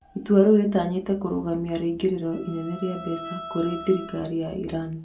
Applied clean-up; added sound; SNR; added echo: none; Bowed string instrument; 15 dB; none.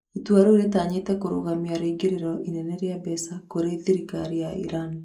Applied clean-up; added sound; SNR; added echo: neural mask model Resemble Enhance denoiser.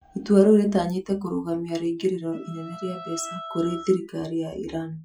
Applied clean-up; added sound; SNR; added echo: classical method Wiener filter.